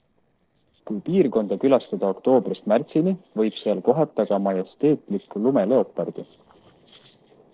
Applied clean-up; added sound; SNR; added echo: neural separator model SepFormer DNS4.